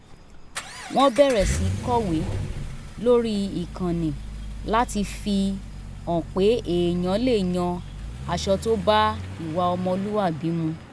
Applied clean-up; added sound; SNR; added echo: none; Accelerating, revving, vroom; 9 dB; none.